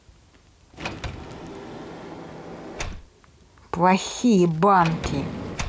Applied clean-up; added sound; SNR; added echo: none; Sliding door; 11 dB; none.